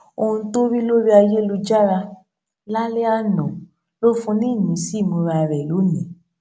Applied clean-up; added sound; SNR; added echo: none; none; none; none.